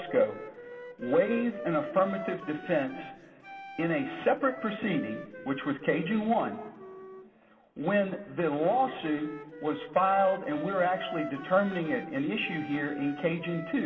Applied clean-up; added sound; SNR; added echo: none; Wind instrument, woodwind instrument; 13 dB; reverberation time 1.7 s.